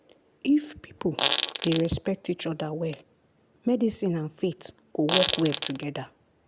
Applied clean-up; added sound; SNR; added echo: none; Fart; 0 dB; none.